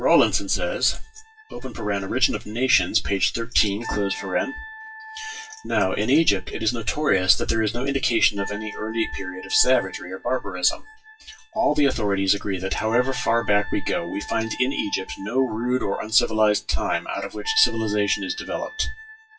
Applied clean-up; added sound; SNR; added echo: classical method WPE with log-MMSE.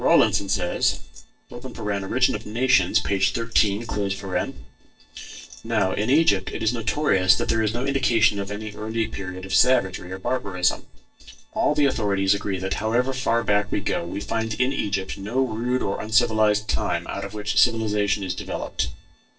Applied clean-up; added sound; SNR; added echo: neural separator model SepFormer DNS4.